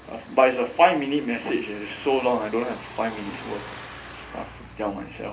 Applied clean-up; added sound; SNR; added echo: none; Truck; 17 dB; reverberation time 0.3 s.